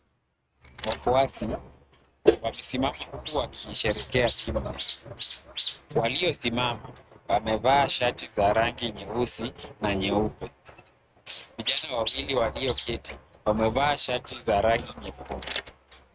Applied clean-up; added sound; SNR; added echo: neural mask model RNNoise.